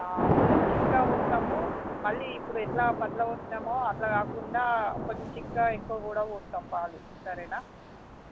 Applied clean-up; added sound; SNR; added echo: none; Thunder / Rain; -1 dB; none.